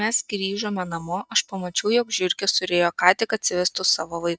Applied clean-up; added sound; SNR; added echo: neural mask model DeepFilterNet 3.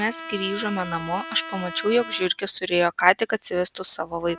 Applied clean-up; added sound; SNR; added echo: none; Trumpet; 15 dB; none.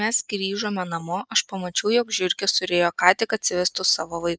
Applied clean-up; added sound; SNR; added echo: neural mask model Resemble Enhance denoiser.